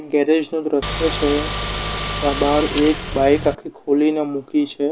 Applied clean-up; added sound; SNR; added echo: none; Car; 4 dB; none.